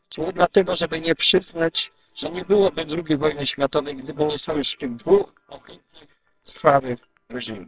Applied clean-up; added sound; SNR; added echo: neural separator model SepFormer WHAMR!.